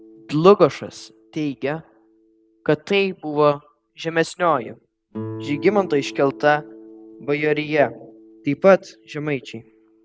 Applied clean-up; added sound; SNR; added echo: none; Guitar; 19 dB; none.